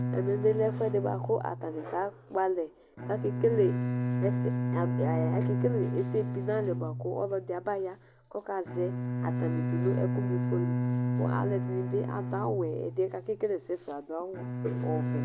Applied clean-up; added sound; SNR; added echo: none; Bowed string instrument; 0 dB; none.